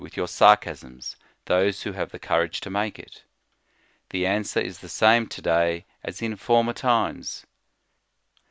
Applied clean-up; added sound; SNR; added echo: none; none; none; none.